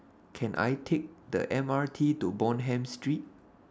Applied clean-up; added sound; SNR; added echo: none; none; none; none.